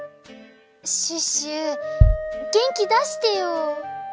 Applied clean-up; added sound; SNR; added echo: none; Bass drum; -1 dB; none.